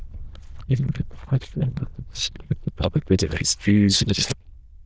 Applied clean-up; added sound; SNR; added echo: neural diffusion model UNIVERSE++.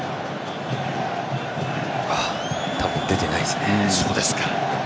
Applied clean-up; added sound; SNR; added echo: none; none; none; none.